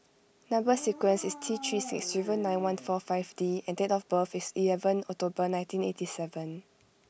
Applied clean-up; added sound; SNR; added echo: none; Dog; 16 dB; none.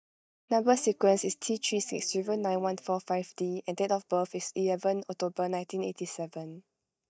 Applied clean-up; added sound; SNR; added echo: neural mask model DeepFilterNet 3.